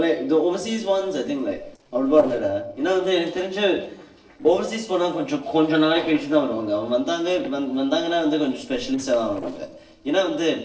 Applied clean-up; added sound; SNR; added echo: neural separator model SepFormer DNS4.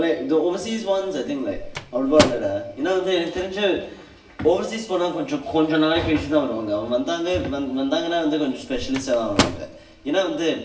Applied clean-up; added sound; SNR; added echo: none; Microwave oven; 7 dB; reverberation time 0.9 s.